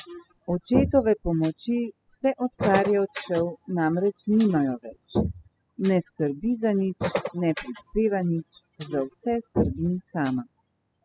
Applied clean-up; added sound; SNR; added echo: classical method spectral subtraction.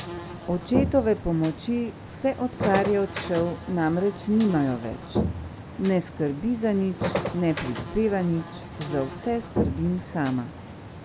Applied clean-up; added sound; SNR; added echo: none; Buzz; 6 dB; none.